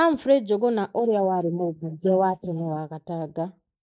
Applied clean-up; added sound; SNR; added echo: neural mask model Resemble Enhance denoiser.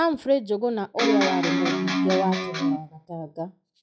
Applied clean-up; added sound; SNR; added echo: classical method log-MMSE.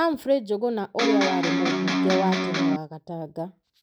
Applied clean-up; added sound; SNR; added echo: none; Electric guitar; -4 dB; none.